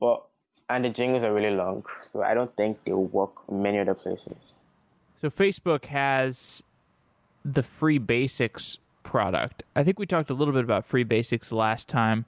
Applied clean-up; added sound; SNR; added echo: none; none; none; none.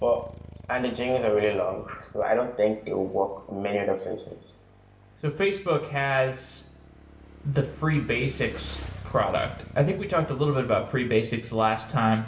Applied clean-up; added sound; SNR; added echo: none; Motorcycle / Engine; 17 dB; reverberation time 0.8 s.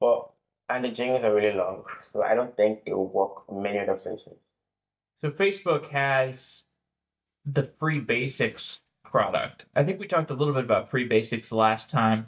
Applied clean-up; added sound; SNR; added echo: neural mask model DeepFilterNet 3.